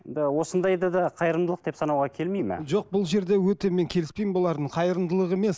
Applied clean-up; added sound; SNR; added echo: none; none; none; none.